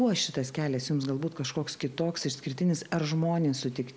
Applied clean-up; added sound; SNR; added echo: none; none; none; none.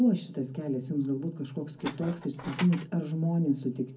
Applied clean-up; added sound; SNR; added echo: none; Tools; 12 dB; reverberation time 0.4 s.